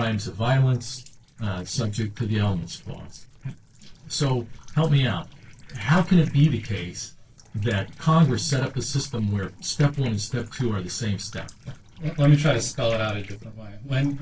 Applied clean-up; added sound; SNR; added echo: neural separator model SepFormer DNS4.